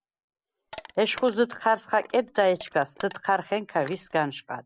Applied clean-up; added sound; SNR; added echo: neural mask model Resemble Enhance denoiser.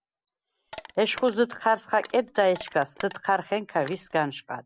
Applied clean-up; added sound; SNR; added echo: none; Crushing; 19 dB; none.